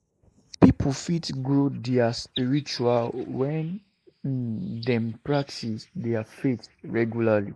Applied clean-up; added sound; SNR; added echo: neural mask model Resemble Enhance denoiser.